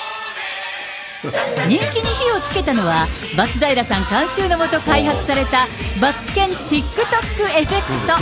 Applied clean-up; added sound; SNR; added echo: none; none; none; none.